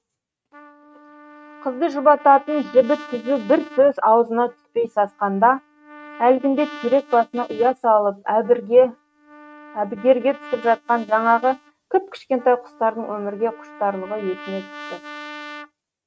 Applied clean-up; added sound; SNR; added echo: neural mask model RNNoise.